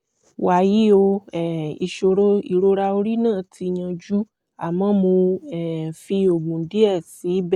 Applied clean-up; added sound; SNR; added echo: none; none; none; none.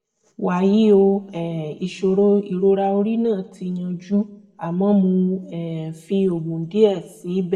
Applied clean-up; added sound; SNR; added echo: none; none; none; reverberation time 0.9 s.